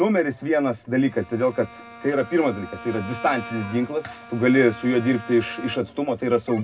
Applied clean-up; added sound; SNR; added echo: none; Bowed string instrument; 18 dB; reverberation time 0.2 s.